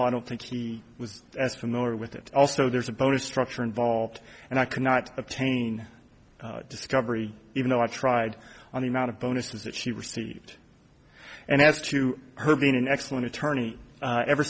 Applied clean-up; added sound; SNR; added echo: none; none; none; none.